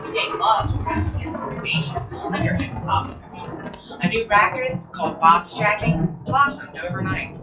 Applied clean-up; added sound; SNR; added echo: classical method WPE with log-MMSE.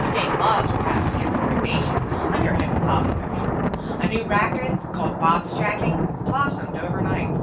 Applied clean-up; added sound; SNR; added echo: none; Thunder; -5 dB; reverberation time 0.3 s.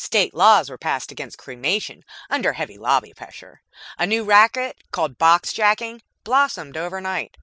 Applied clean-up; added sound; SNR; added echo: none; none; none; none.